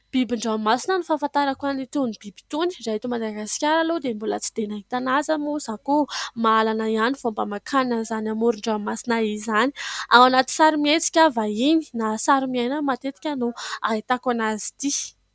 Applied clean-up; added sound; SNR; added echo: none; none; none; none.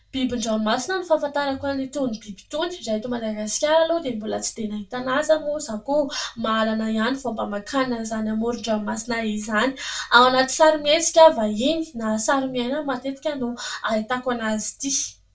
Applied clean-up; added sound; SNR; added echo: none; none; none; reverberation time 0.2 s.